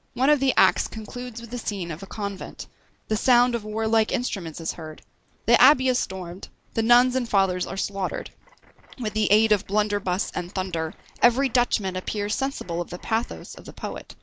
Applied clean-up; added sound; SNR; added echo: none; none; none; none.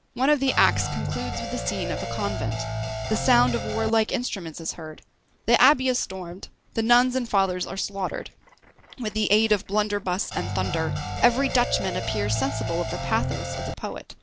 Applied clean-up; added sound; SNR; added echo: none; Guitar; 3 dB; none.